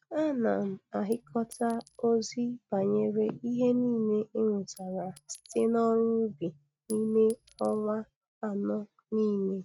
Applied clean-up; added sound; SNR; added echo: neural mask model RNNoise.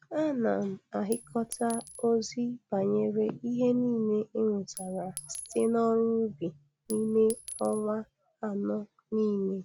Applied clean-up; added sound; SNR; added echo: none; Chink, clink; 15 dB; none.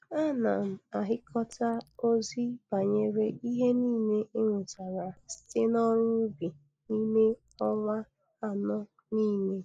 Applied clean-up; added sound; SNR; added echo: neural mask model Resemble Enhance denoiser.